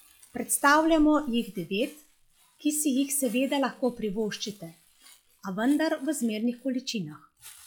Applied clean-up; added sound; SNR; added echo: classical method log-MMSE.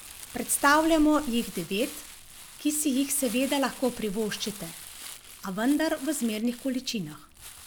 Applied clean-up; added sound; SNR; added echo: none; Crumpling, crinkling; 14 dB; none.